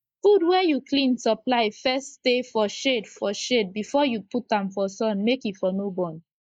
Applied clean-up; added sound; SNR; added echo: neural mask model Resemble Enhance denoiser.